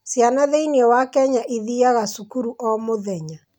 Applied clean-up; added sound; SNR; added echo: none; none; none; none.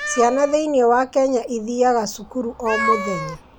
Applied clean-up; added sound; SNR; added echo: none; Meow; 9 dB; none.